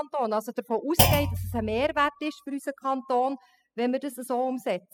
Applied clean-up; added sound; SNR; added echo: classical method spectral subtraction.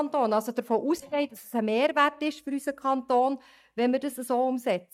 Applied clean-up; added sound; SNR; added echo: neural mask model DeepFilterNet 3.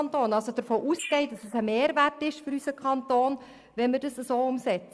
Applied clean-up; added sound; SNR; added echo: neural mask model Resemble Enhance denoiser.